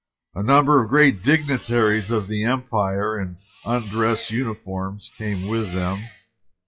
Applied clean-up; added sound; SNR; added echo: classical method WPE with log-MMSE.